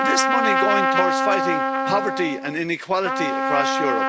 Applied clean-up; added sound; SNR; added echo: none; Trumpet; -3 dB; none.